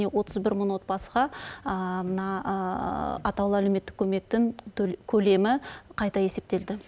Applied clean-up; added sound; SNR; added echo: none; none; none; none.